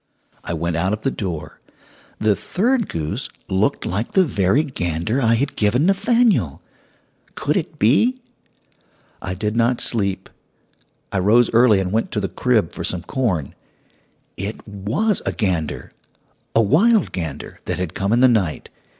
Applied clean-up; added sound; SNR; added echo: none; none; none; none.